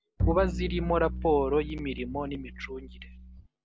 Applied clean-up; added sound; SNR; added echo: none; Bowed string instrument; 4 dB; none.